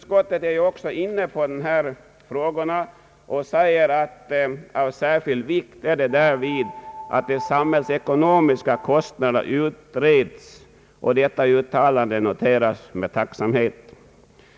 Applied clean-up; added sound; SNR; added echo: none; Piano; 16 dB; none.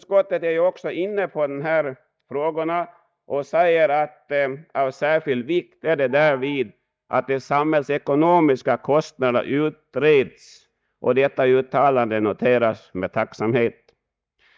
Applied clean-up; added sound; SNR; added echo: neural mask model DeepFilterNet 3.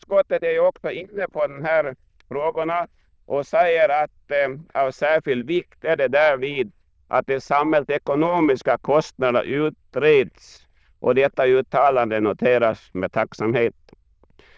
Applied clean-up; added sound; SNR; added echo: neural diffusion model UNIVERSE++.